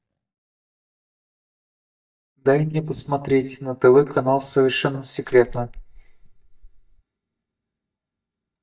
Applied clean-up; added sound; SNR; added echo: neural mask model DeepFilterNet 3.